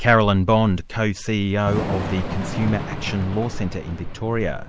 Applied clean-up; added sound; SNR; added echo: none; Thunder / Rain; 8 dB; none.